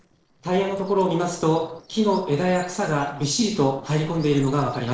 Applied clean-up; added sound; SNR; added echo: neural separator model SepFormer DNS4.